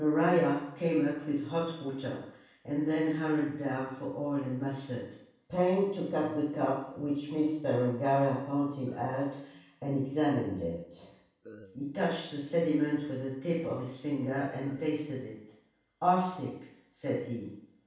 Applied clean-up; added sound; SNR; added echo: none; Burping, eructation; 20 dB; reverberation time 0.7 s.